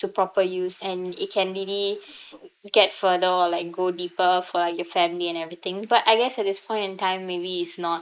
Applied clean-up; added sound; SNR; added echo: neural mask model Resemble Enhance denoiser.